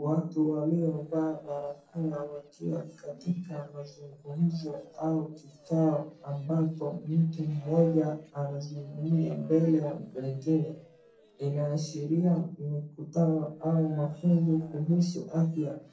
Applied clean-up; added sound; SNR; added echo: neural separator model SepFormer DNS4.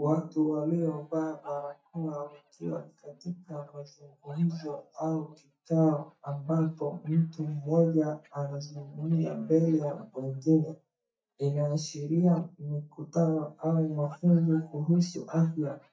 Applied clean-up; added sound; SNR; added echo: neural mask model DeepFilterNet 3.